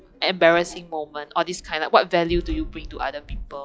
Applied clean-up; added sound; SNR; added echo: classical method log-MMSE.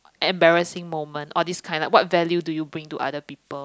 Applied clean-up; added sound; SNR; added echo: none; none; none; none.